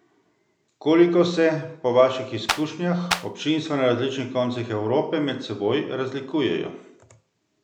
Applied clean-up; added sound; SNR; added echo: none; Clapping; 5 dB; none.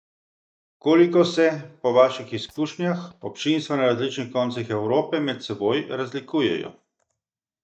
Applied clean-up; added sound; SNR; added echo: neural mask model DeepFilterNet 3.